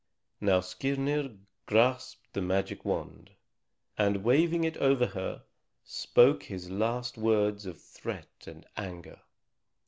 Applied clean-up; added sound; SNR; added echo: none; none; none; none.